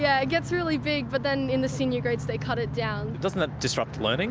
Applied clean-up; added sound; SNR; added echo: none; none; none; none.